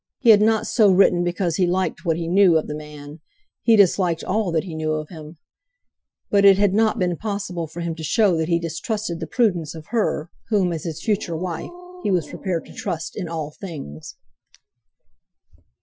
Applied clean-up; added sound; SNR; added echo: classical method Wiener filter.